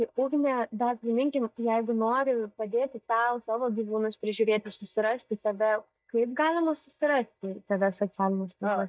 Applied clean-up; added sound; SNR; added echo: neural mask model DeepFilterNet 3.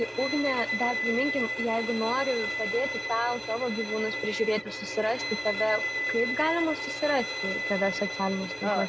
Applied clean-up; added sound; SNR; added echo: none; Bowed string instrument; 3 dB; none.